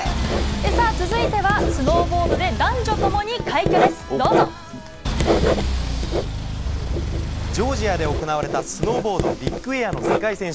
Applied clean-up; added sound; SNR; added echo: none; Engine + Writing; -2 dB; none.